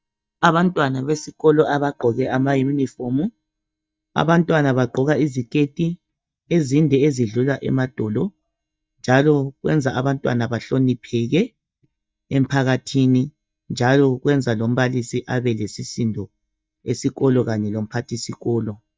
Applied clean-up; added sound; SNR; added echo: neural mask model DeepFilterNet 3.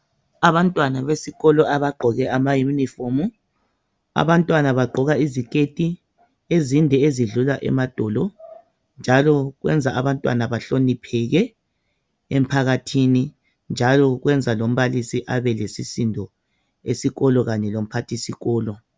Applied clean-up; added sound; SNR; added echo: none; none; none; none.